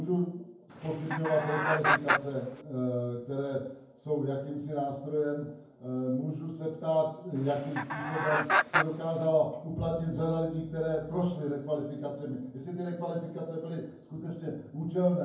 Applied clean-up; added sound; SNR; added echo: none; Chicken, rooster; -1 dB; reverberation time 0.9 s.